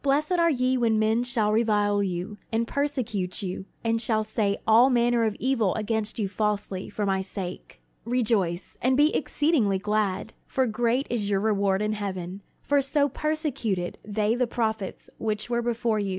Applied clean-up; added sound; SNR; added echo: none; none; none; none.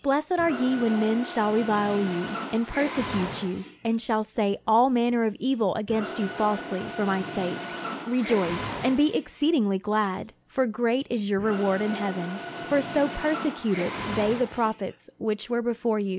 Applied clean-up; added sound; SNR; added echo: none; Mechanisms; 11 dB; none.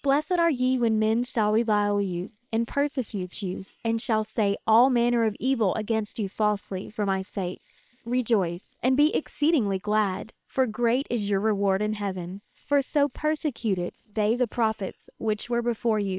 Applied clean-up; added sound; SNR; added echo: neural separator model SepFormer WHAM!.